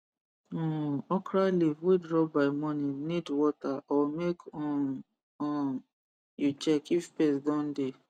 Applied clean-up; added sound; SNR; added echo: none; none; none; none.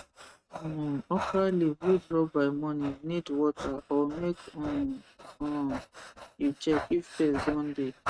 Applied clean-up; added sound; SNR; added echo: neural mask model RNNoise.